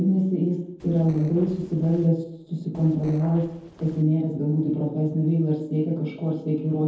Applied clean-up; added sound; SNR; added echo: neural separator model SepFormer DNS4.